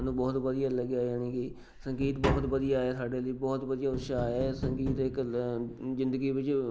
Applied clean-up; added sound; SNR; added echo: none; Tap; 8 dB; none.